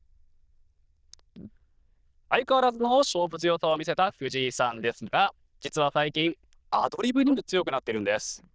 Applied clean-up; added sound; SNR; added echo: neural diffusion model UNIVERSE++.